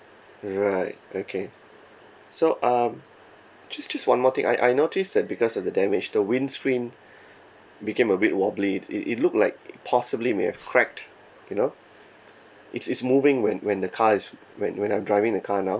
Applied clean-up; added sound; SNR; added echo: none; none; none; none.